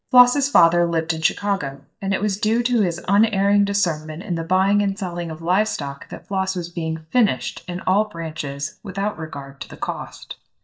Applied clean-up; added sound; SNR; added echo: neural mask model DeepFilterNet 3.